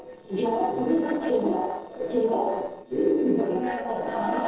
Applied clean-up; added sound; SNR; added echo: neural separator model SepFormer DNS4.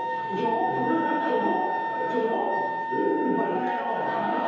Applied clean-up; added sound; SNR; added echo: none; Wind instrument, woodwind instrument; 2 dB; reverberation time 2.2 s.